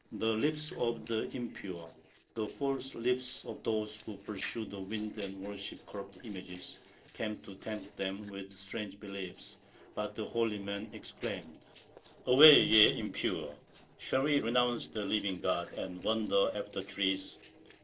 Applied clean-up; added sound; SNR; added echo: neural separator model SepFormer DNS4.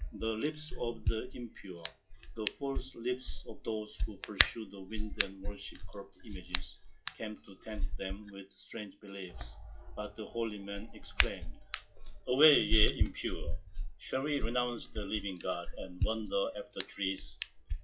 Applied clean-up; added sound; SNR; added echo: classical method WPE with log-MMSE.